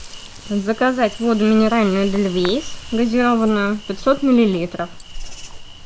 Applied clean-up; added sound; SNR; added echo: none; Insect; 13 dB; none.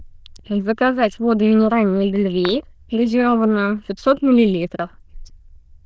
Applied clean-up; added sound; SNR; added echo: neural diffusion model UNIVERSE++.